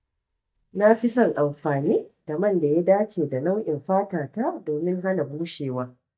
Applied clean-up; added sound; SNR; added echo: neural mask model DeepFilterNet 3.